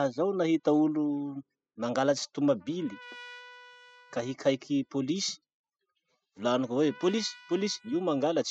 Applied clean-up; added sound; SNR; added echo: classical method spectral subtraction.